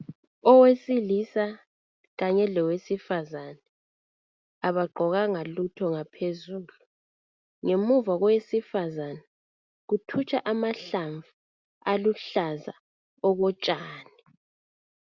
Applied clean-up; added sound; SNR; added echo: none; none; none; none.